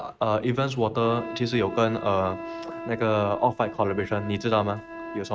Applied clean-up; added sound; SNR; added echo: neural mask model RNNoise.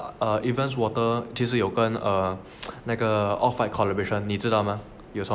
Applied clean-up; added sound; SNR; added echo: none; none; none; none.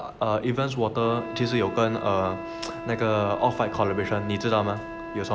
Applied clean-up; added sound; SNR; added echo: none; Wind instrument, woodwind instrument; 11 dB; none.